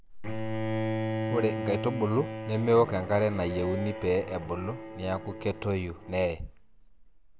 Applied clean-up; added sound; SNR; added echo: none; Bowed string instrument; 6 dB; none.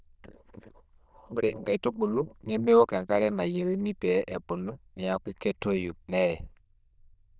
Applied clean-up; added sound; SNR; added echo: neural diffusion model UNIVERSE++.